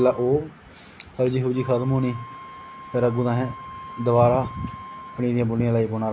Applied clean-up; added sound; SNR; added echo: none; Wind instrument, woodwind instrument; 18 dB; none.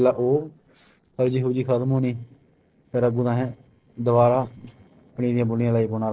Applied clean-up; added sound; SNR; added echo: neural separator model SepFormer DNS4.